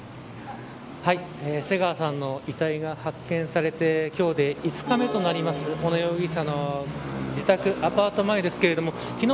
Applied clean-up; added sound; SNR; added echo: none; none; none; none.